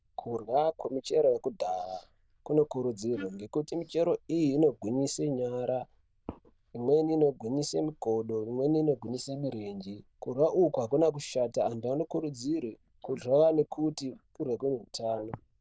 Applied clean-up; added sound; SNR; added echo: neural diffusion model UNIVERSE++.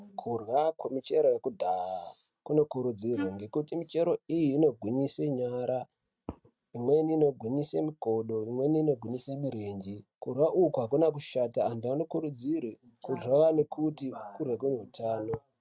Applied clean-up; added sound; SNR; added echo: neural mask model RNNoise.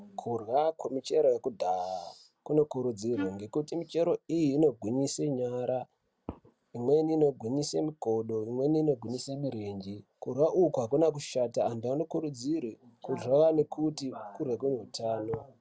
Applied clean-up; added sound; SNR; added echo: none; Wind instrument, woodwind instrument; 8 dB; none.